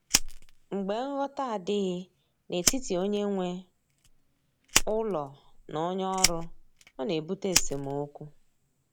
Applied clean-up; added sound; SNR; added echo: none; Fire; 1 dB; none.